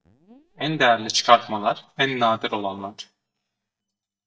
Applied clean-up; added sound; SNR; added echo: neural mask model DeepFilterNet 3.